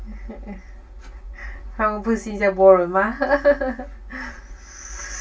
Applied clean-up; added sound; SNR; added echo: none; none; none; reverberation time 0.1 s.